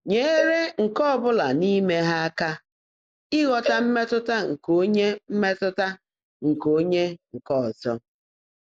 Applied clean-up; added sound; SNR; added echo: neural mask model Resemble Enhance denoiser.